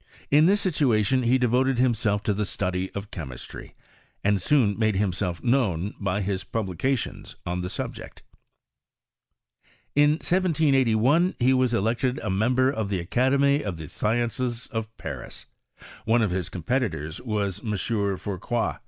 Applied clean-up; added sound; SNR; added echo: none; none; none; none.